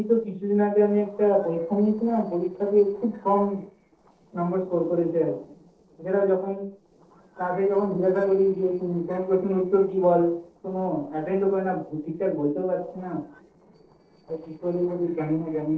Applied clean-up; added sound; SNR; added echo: neural separator model SepFormer DNS4.